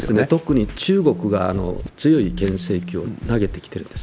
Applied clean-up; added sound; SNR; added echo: none; Telephone + Scratching (performance technique); 12 dB; none.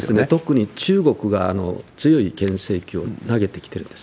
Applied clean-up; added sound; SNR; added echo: none; none; none; none.